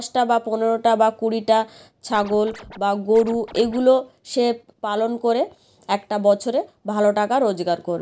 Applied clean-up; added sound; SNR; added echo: none; Scratching (performance technique); 20 dB; none.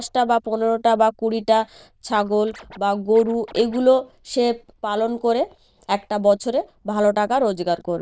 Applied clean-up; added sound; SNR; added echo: neural diffusion model UNIVERSE++.